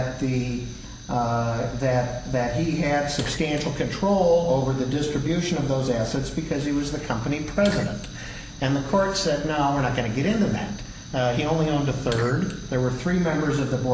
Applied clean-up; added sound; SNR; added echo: none; Fire; 19 dB; none.